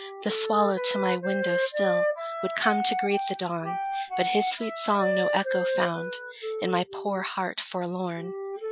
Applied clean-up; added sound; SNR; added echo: classical method Wiener filter.